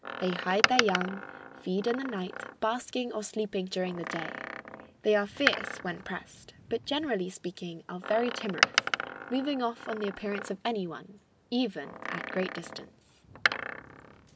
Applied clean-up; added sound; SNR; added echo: none; Door; 3 dB; none.